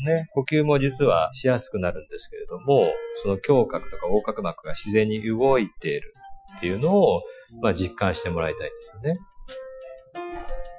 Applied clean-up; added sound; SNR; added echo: classical method Wiener filter.